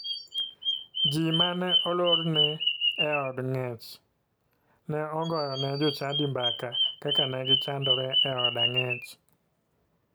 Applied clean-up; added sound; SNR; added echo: none; Bird vocalization, bird call, bird song; -1 dB; none.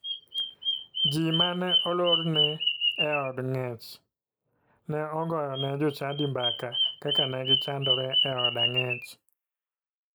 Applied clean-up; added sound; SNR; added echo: neural mask model Resemble Enhance denoiser.